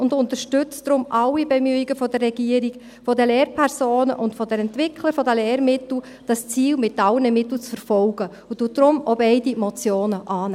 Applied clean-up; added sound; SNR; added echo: none; none; none; none.